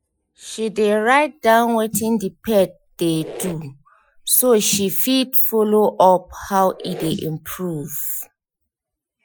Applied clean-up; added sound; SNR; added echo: classical method Wiener filter.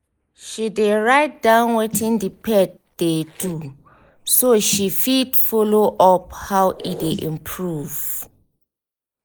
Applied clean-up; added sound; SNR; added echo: neural mask model Resemble Enhance denoiser.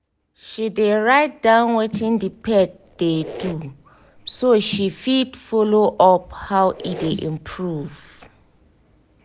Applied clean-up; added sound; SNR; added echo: none; Squeak + Snare drum; 17 dB; none.